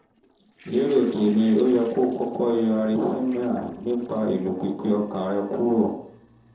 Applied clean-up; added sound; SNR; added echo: neural separator model SepFormer DNS4.